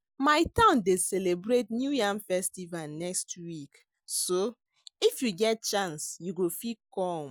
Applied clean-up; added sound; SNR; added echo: none; none; none; none.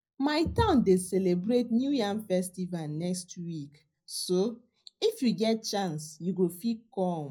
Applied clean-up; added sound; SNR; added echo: none; none; none; reverberation time 0.4 s.